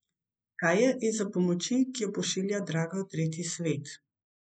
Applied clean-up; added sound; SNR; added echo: neural mask model Resemble Enhance denoiser.